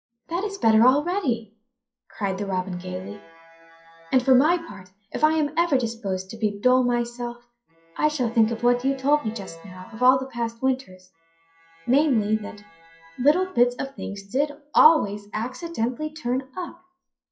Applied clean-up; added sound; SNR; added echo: classical method WPE with log-MMSE.